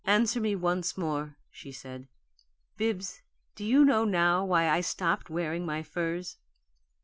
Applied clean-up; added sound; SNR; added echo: none; none; none; none.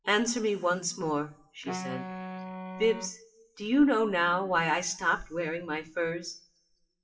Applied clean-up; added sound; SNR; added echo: classical method WPE with log-MMSE.